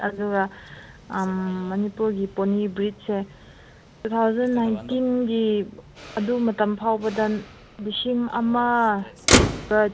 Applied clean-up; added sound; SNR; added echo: none; Motor vehicle (road); 6 dB; none.